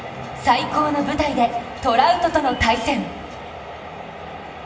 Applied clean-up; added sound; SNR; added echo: none; none; none; reverberation time 1.0 s.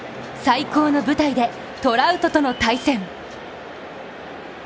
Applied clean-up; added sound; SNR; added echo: none; none; none; none.